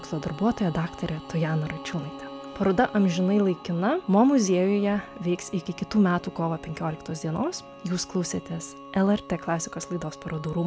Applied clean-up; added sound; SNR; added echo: none; none; none; none.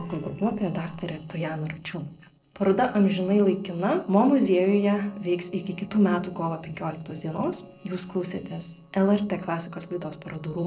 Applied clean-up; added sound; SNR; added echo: neural separator model SepFormer DNS4.